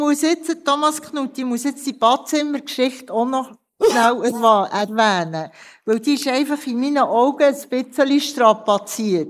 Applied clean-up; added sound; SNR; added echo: neural mask model Resemble Enhance denoiser.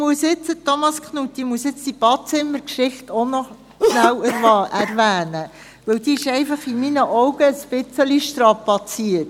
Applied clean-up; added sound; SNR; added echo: none; Cough; 6 dB; none.